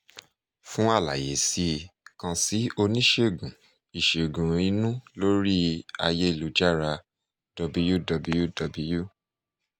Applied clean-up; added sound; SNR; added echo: none; none; none; none.